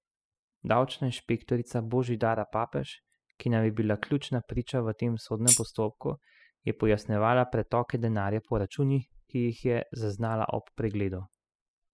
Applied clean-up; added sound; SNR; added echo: classical method spectral subtraction.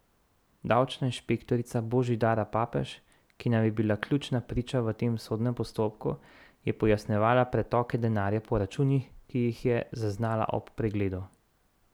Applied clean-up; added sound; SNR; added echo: none; none; none; none.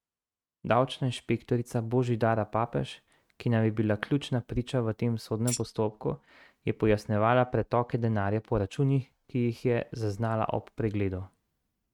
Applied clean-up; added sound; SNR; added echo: neural mask model RNNoise.